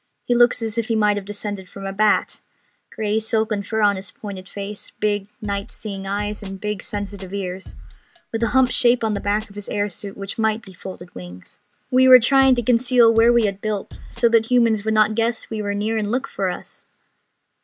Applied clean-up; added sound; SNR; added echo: none; Drum kit; 15 dB; none.